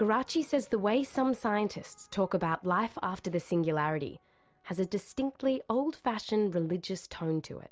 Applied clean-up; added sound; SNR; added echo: none; none; none; none.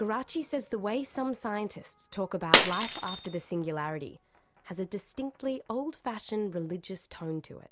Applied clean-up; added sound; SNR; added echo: none; Shatter; -1 dB; none.